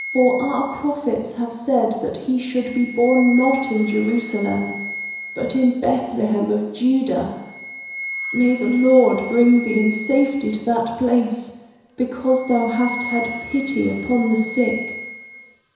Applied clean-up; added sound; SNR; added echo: none; Wind instrument, woodwind instrument; 13 dB; reverberation time 1.0 s.